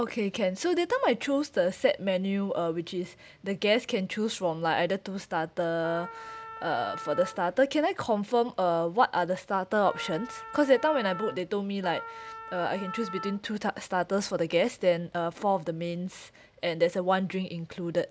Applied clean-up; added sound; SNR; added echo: none; Wind instrument, woodwind instrument; 12 dB; none.